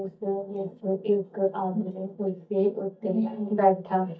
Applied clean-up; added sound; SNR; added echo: neural mask model DeepFilterNet 3.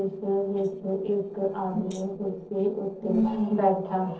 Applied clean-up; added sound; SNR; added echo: neural separator model SepFormer DNS4.